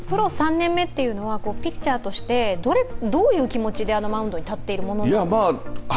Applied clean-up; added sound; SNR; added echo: none; none; none; none.